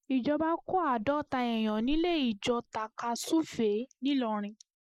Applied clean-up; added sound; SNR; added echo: neural mask model Resemble Enhance denoiser.